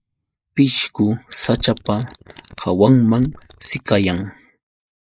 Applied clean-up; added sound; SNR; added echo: neural mask model Resemble Enhance denoiser.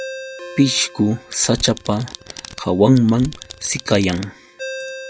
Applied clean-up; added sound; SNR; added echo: none; Domestic sounds, home sounds + Ringtone; 14 dB; none.